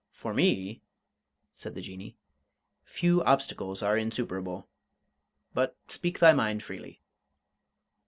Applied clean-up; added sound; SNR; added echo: none; none; none; none.